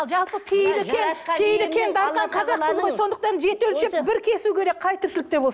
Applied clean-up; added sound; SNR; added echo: none; none; none; none.